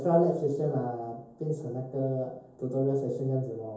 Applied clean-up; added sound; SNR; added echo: none; none; none; reverberation time 0.7 s.